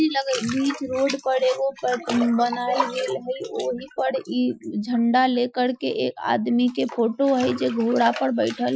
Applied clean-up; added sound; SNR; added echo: classical method Wiener filter.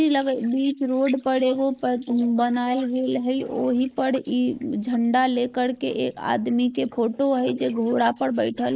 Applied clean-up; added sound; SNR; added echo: neural mask model Resemble Enhance denoiser.